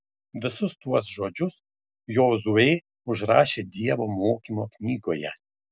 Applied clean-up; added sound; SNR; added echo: none; none; none; none.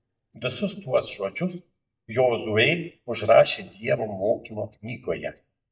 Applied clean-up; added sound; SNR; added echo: neural mask model DeepFilterNet 3.